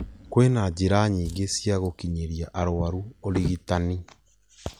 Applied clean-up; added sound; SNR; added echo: none; Drawer open or close; 13 dB; none.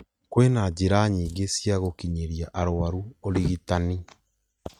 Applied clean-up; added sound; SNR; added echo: neural mask model RNNoise.